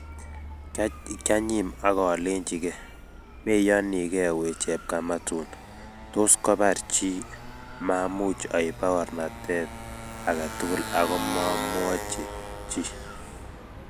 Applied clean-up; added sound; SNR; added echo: none; Motorcycle; 10 dB; none.